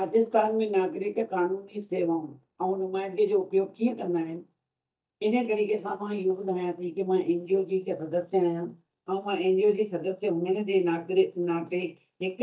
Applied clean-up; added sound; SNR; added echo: neural mask model DeepFilterNet 3.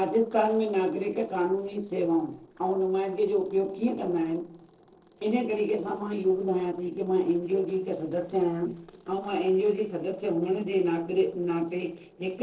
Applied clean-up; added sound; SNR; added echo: neural separator model SepFormer DNS4.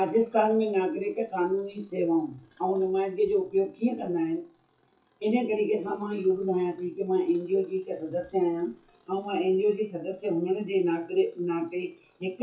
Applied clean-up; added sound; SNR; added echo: classical method WPE with log-MMSE.